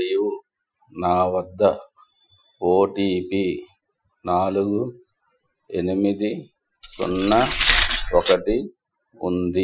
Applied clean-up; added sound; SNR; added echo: classical method Wiener filter.